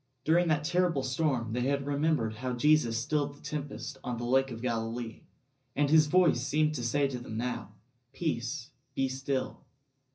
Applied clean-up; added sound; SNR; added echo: none; none; none; reverberation time 0.4 s.